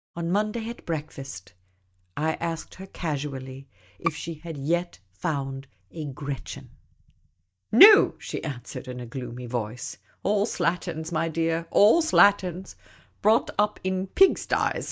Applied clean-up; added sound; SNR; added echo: neural mask model DeepFilterNet 3.